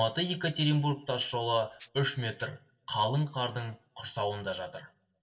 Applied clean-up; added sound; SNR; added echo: neural separator model SepFormer DNS4.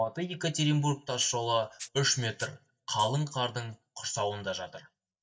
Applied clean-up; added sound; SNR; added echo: neural mask model DeepFilterNet 3.